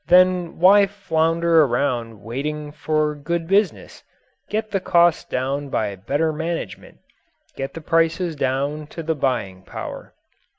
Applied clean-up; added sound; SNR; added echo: none; none; none; none.